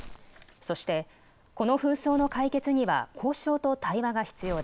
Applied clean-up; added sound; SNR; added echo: none; Crumpling, crinkling; 18 dB; none.